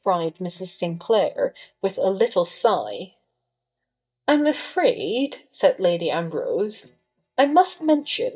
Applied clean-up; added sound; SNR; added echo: neural mask model DeepFilterNet 3.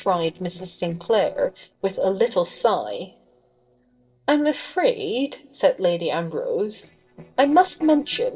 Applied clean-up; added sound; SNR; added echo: neural separator model SepFormer DNS4.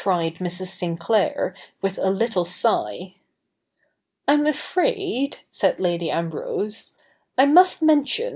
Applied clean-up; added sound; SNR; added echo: none; none; none; none.